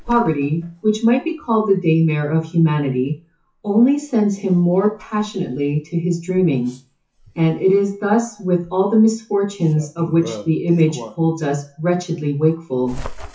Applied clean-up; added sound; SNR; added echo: classical method WPE with log-MMSE.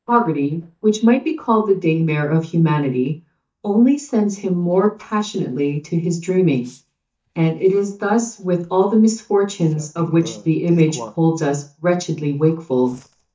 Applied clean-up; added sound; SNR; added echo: neural mask model DeepFilterNet 3.